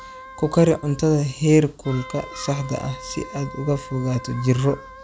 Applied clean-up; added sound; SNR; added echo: none; Wind instrument, woodwind instrument; 17 dB; none.